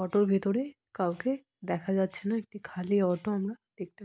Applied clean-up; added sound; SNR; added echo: none; none; none; none.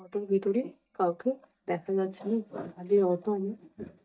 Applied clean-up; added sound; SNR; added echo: neural mask model DeepFilterNet 3.